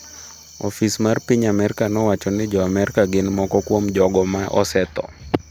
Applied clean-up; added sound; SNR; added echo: none; none; none; none.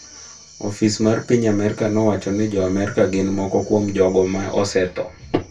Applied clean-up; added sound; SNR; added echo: none; none; none; reverberation time 0.2 s.